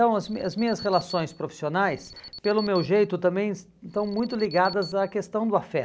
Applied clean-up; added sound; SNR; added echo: none; Alarm; 17 dB; none.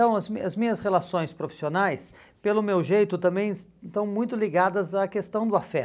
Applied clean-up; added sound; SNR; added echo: none; none; none; none.